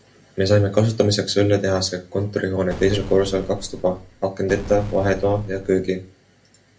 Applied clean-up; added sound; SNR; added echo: none; Boom; 13 dB; reverberation time 0.3 s.